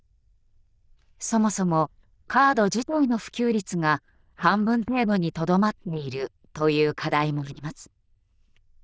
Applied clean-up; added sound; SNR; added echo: neural diffusion model UNIVERSE++.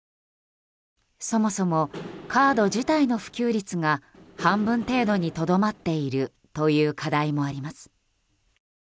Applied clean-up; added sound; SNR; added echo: none; Engine / Mechanisms; 16 dB; none.